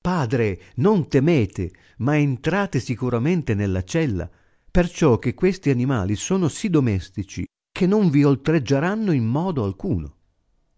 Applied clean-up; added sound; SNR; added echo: none; none; none; none.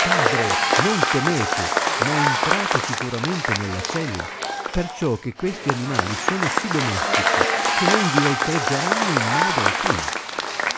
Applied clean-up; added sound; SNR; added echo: none; Applause / Crowd / Cheering; -4 dB; none.